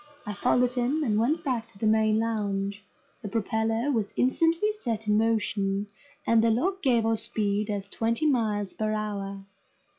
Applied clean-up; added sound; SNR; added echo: classical method log-MMSE.